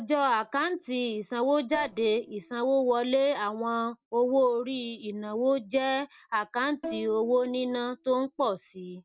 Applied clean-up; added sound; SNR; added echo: neural separator model SepFormer DNS4.